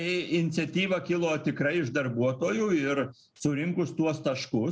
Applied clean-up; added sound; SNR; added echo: none; none; none; none.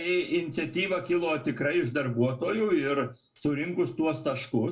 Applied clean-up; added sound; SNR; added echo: none; none; none; reverberation time 0.2 s.